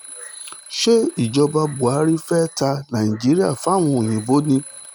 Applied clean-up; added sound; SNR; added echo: none; Alarm; 19 dB; none.